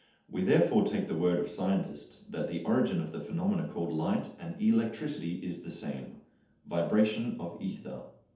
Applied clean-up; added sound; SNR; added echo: none; none; none; reverberation time 0.6 s.